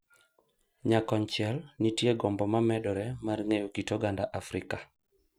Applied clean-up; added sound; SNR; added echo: none; none; none; none.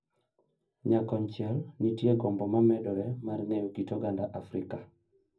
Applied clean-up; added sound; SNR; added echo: none; none; none; reverberation time 0.4 s.